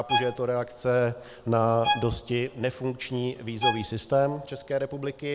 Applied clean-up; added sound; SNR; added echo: none; Bowed string instrument; 6 dB; none.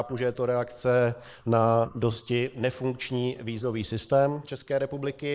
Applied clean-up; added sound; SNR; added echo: neural mask model Resemble Enhance denoiser.